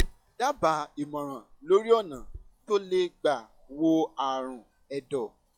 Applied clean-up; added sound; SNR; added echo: classical method log-MMSE.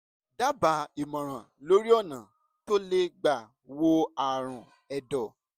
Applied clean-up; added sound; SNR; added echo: none; none; none; none.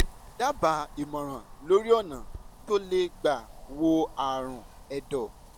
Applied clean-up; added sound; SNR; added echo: none; Wind; 10 dB; none.